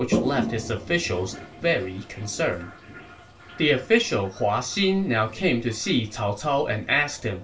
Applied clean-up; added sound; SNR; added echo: none; Toilet flush; 10 dB; reverberation time 0.2 s.